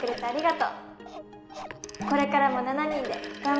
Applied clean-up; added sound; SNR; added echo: none; Telephone + Bark; 13 dB; none.